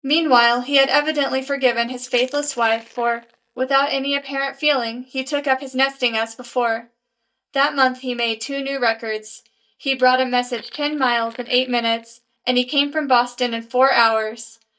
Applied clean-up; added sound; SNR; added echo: neural mask model DeepFilterNet 3.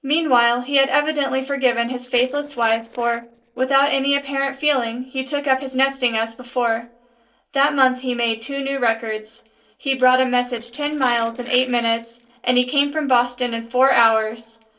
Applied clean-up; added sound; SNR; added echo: neural separator model SepFormer DNS4.